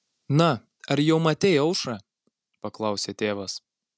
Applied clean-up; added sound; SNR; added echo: none; none; none; none.